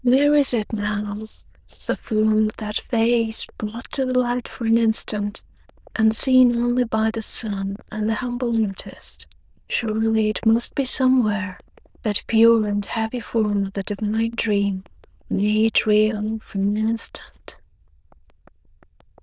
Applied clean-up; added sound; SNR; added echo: neural diffusion model UNIVERSE++.